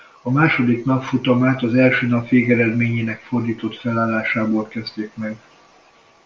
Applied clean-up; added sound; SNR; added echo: none; none; none; none.